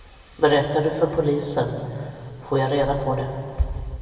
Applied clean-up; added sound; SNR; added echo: none; none; none; reverberation time 2.1 s.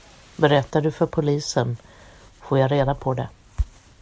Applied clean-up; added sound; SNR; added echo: none; none; none; none.